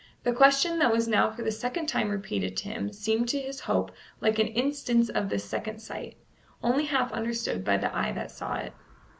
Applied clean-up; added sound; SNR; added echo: none; none; none; none.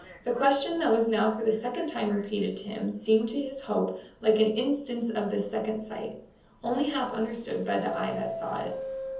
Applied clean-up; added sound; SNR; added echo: none; Subway, metro, underground; 14 dB; reverberation time 0.7 s.